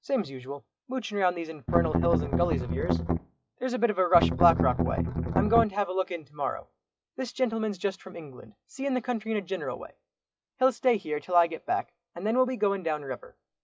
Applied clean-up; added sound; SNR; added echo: classical method log-MMSE.